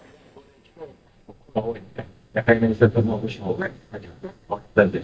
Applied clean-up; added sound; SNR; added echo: neural mask model DeepFilterNet 3.